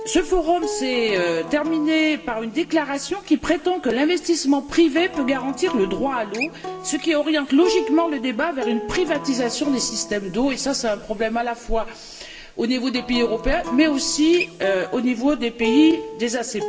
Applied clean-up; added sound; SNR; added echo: none; Acoustic guitar; 12 dB; reverberation time 1.9 s.